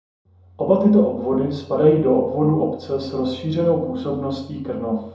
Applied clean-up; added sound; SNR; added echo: none; none; none; reverberation time 2.6 s.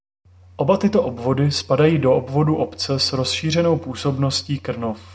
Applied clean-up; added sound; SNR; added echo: none; none; none; none.